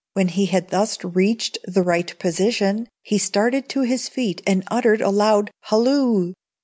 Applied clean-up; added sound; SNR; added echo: none; none; none; none.